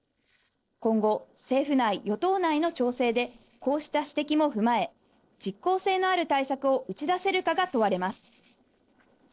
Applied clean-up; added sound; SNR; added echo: neural separator model SepFormer DNS4.